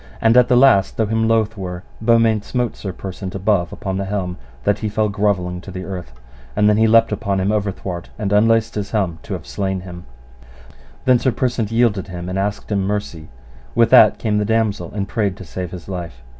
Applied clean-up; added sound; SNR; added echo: none; none; none; none.